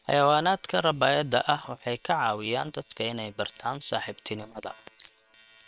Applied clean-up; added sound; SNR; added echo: neural separator model SepFormer WHAM!.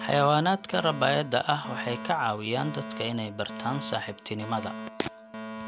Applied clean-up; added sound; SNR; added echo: none; Alarm; 11 dB; none.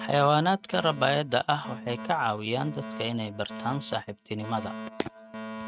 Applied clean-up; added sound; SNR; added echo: neural mask model RNNoise.